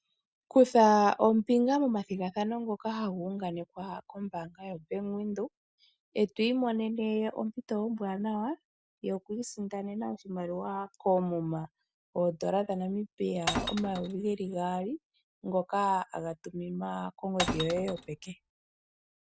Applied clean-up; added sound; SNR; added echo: none; Glass; 5 dB; none.